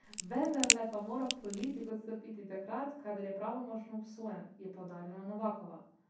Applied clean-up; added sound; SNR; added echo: none; Crack; -4 dB; reverberation time 0.6 s.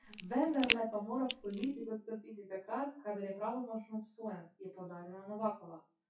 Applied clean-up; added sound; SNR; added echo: classical method WPE with log-MMSE.